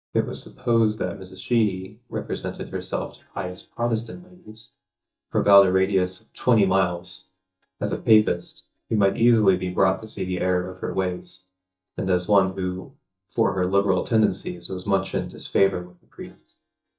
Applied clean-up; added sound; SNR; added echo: neural mask model DeepFilterNet 3.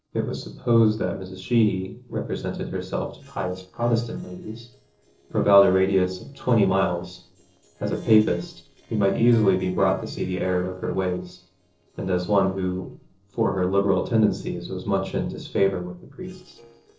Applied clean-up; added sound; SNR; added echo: neural separator model SepFormer DNS4.